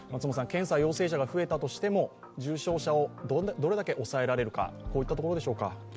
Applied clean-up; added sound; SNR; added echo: none; Bass drum; 8 dB; none.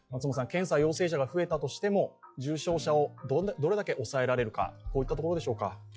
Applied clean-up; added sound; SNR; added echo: classical method log-MMSE.